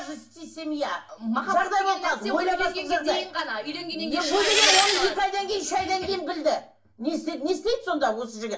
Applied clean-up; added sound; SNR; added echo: none; Engine; -3 dB; reverberation time 0.3 s.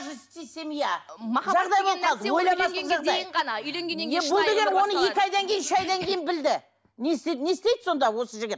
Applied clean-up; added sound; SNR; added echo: none; none; none; none.